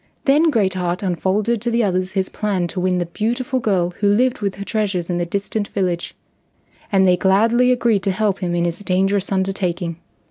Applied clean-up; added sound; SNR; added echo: none; none; none; none.